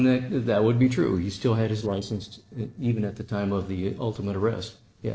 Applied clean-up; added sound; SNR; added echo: neural separator model SepFormer DNS4.